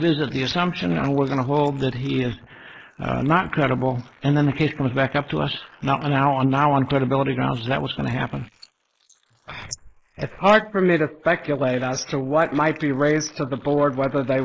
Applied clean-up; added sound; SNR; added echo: neural mask model Resemble Enhance denoiser.